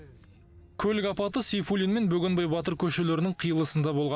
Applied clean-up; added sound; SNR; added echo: none; none; none; none.